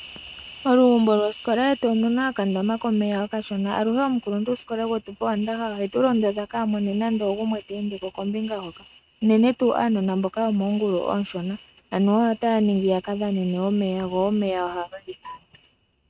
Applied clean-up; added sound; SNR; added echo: neural mask model RNNoise.